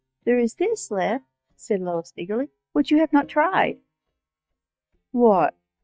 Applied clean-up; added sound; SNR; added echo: neural mask model DeepFilterNet 3.